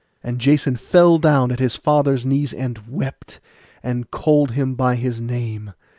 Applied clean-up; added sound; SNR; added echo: none; none; none; none.